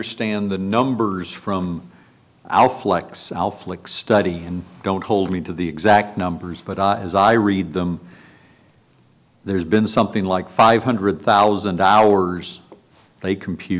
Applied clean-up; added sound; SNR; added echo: none; none; none; none.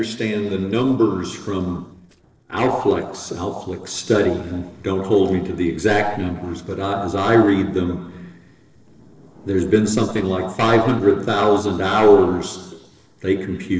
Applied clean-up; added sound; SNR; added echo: neural separator model SepFormer DNS4.